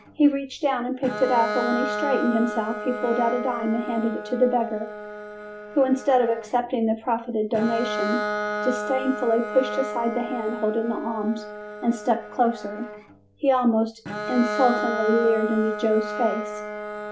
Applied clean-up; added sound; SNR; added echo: none; Bowed string instrument; 7 dB; none.